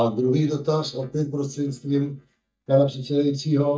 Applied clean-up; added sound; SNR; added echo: neural mask model DeepFilterNet 3.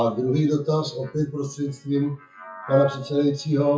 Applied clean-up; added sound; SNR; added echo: classical method WPE with log-MMSE.